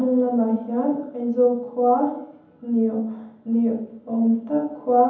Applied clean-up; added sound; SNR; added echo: none; none; none; reverberation time 0.8 s.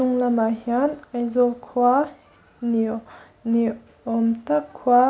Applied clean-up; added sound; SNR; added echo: none; none; none; none.